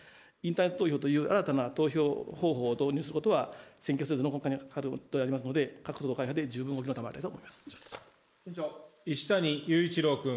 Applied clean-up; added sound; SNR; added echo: neural mask model Resemble Enhance denoiser.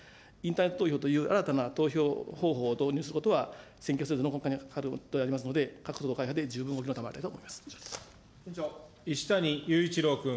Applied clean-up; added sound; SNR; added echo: none; none; none; none.